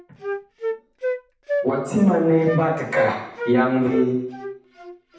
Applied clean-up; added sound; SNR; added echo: none; Wind instrument, woodwind instrument; 7 dB; reverberation time 0.9 s.